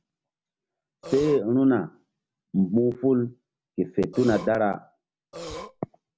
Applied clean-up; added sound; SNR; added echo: none; Burping, eructation; 12 dB; none.